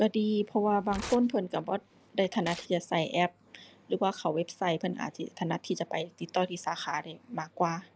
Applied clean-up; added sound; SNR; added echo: none; Tearing; 18 dB; none.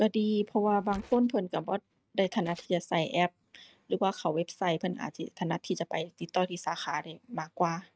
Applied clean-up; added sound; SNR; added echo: neural mask model RNNoise.